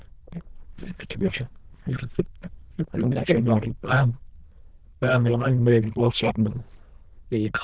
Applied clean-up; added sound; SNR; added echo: neural diffusion model UNIVERSE++.